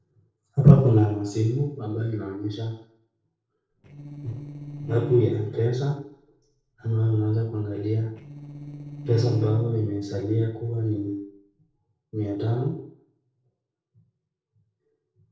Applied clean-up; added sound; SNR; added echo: neural separator model SepFormer DNS4.